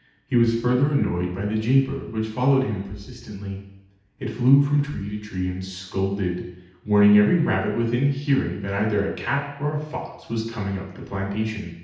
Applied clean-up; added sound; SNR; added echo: none; none; none; reverberation time 0.8 s.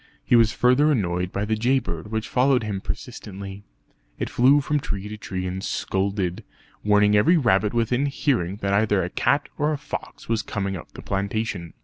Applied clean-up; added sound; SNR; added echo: none; none; none; none.